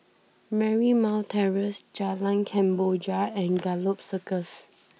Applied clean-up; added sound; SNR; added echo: none; none; none; none.